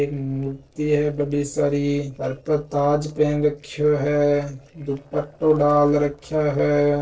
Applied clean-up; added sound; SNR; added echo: neural separator model SepFormer DNS4.